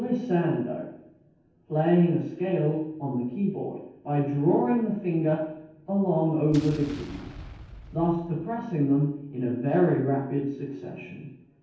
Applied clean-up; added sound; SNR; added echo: none; Explosion; 17 dB; reverberation time 0.9 s.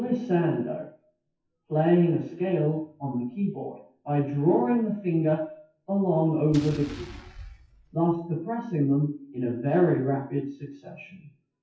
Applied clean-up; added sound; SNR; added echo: classical method WPE with log-MMSE.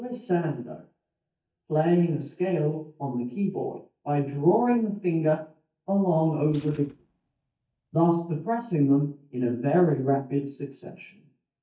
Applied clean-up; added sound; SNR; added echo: neural mask model DeepFilterNet 3.